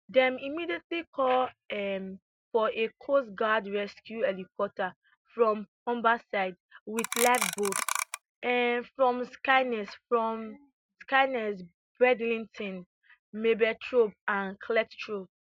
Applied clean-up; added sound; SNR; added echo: none; Clock; 3 dB; none.